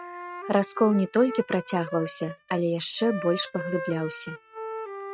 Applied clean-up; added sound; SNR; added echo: neural mask model RNNoise.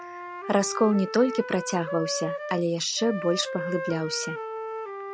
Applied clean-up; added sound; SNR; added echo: none; Wind instrument, woodwind instrument; 7 dB; none.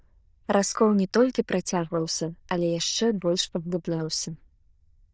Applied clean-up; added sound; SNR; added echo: neural diffusion model UNIVERSE++.